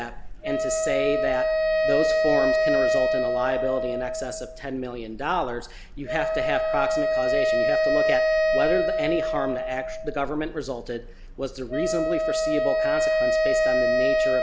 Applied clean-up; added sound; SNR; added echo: none; Wind instrument, woodwind instrument; -5 dB; none.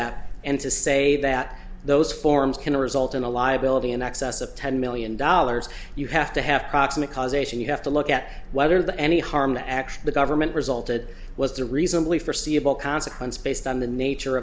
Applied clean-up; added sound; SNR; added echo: none; none; none; none.